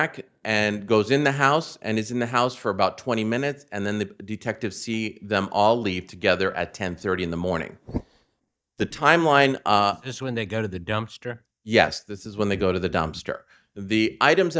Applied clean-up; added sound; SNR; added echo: neural mask model DeepFilterNet 3.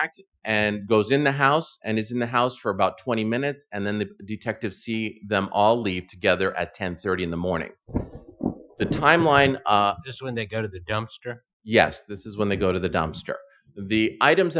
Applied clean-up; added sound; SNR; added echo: classical method Wiener filter.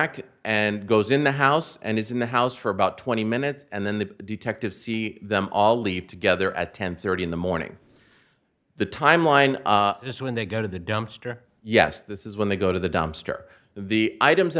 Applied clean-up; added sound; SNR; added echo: none; none; none; none.